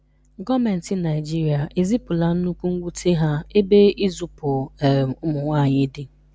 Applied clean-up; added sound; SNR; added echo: none; none; none; none.